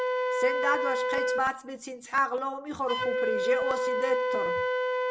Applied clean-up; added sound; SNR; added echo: none; Wind instrument, woodwind instrument; -3 dB; none.